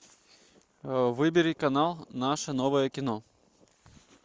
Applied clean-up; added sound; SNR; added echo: none; none; none; none.